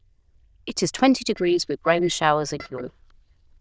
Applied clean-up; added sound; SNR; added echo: neural diffusion model UNIVERSE++.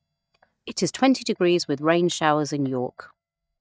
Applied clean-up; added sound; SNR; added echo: neural mask model DeepFilterNet 3.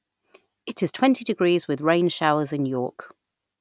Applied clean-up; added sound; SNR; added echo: none; none; none; none.